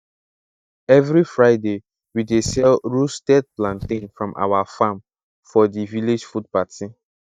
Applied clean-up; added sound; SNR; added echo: neural mask model DeepFilterNet 3.